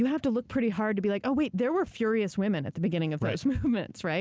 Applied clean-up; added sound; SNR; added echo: none; none; none; none.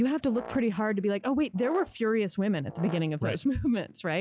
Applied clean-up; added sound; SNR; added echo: classical method log-MMSE.